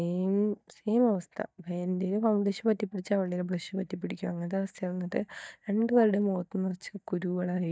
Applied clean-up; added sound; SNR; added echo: neural mask model DeepFilterNet 3.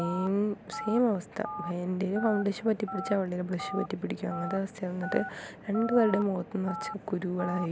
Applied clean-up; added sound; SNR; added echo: none; Telephone; 11 dB; none.